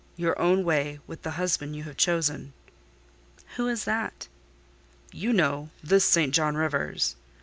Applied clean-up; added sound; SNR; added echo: none; none; none; none.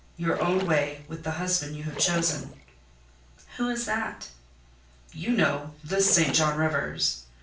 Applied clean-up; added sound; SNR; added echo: none; Splash, splatter; 12 dB; reverberation time 0.4 s.